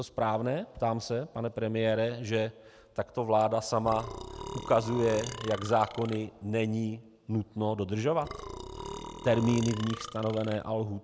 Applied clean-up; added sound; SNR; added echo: none; Burping, eructation; 11 dB; none.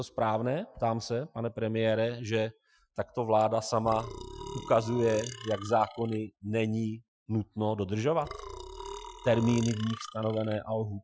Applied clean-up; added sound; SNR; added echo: classical method Wiener filter.